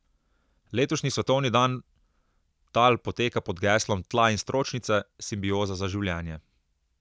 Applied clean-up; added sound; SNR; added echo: none; none; none; none.